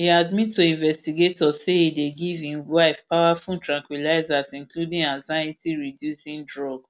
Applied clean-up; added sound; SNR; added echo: none; none; none; none.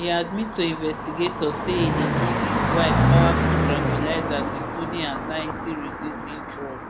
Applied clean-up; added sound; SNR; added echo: none; Car passing by; -4 dB; none.